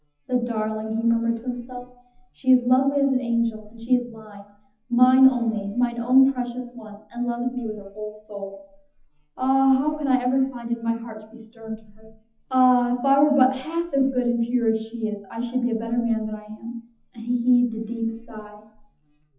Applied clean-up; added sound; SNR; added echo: classical method WPE with log-MMSE.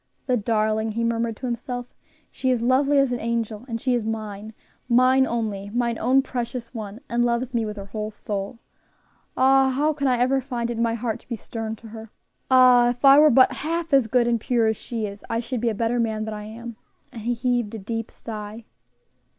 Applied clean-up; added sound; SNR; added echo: none; none; none; none.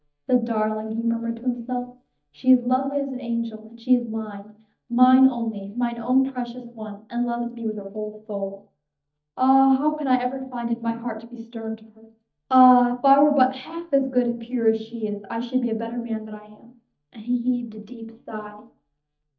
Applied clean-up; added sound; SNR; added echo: neural mask model DeepFilterNet 3.